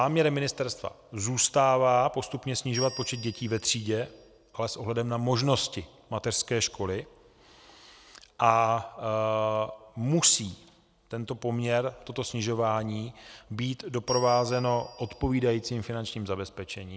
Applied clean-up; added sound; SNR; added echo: none; Bell; 15 dB; none.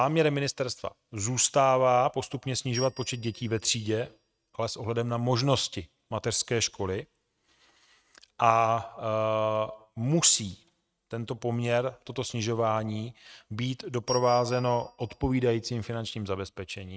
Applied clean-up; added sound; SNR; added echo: neural mask model RNNoise.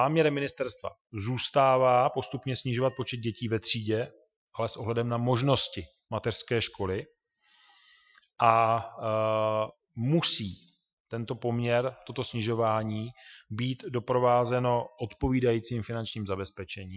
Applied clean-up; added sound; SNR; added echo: classical method Wiener filter.